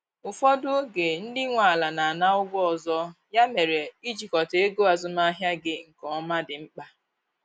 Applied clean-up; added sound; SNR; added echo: none; none; none; none.